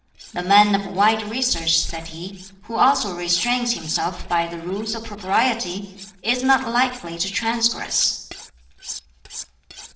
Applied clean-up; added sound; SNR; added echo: neural separator model SepFormer DNS4.